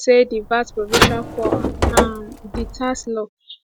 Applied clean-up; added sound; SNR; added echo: none; Car; 0 dB; none.